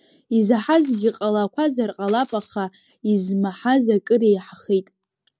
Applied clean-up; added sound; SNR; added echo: none; Shatter; 15 dB; none.